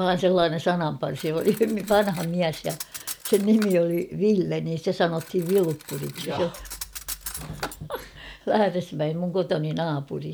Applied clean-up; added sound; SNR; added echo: none; Cutlery, silverware; 16 dB; none.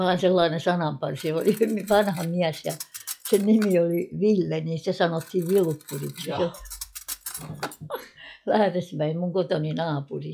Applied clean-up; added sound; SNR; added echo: classical method log-MMSE.